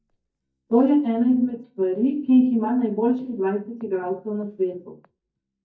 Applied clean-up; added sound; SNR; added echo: neural mask model DeepFilterNet 3.